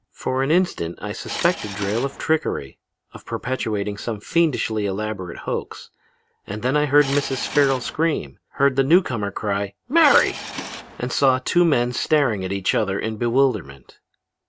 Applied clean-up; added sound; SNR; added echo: none; Subway, metro, underground / Engine; 10 dB; none.